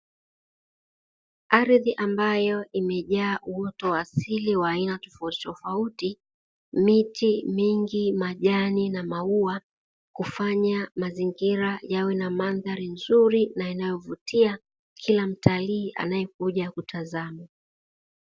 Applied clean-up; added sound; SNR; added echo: none; none; none; none.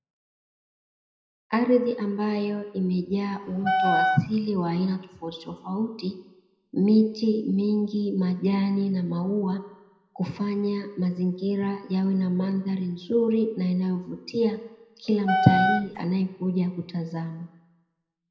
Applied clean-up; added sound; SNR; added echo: none; Wind instrument, woodwind instrument; -1 dB; reverberation time 0.7 s.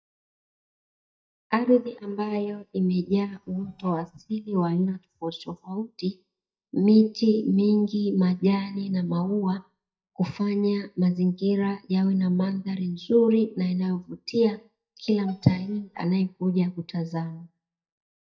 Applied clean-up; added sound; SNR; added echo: neural mask model DeepFilterNet 3.